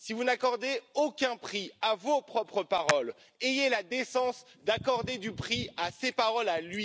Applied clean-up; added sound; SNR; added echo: none; Hands; 13 dB; none.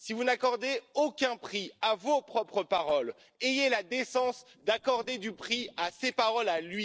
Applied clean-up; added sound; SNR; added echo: neural separator model SepFormer DNS4.